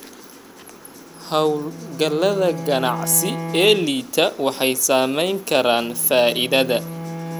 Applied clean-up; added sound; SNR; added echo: none; Bowed string instrument; 13 dB; none.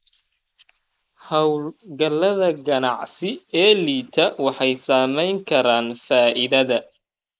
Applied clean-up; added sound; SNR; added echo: neural mask model Resemble Enhance denoiser.